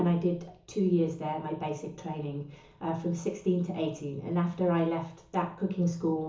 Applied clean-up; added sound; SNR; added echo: none; none; none; reverberation time 0.7 s.